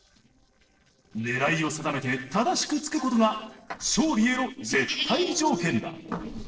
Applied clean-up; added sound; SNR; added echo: neural separator model SepFormer DNS4.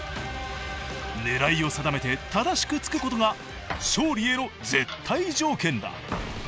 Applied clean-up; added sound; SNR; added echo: none; none; none; none.